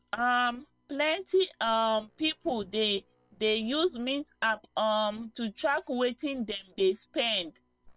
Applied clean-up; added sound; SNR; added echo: neural separator model SepFormer WHAM!.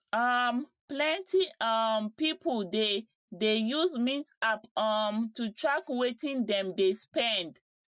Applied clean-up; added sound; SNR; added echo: none; none; none; none.